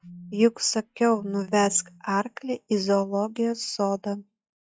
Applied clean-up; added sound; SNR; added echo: classical method log-MMSE.